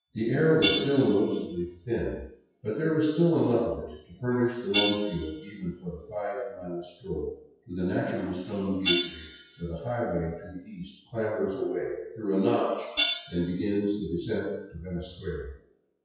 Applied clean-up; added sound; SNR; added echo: classical method WPE with log-MMSE.